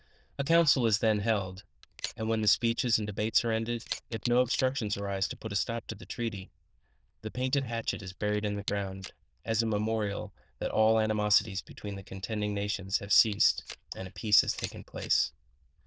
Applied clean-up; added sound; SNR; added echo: neural diffusion model UNIVERSE++.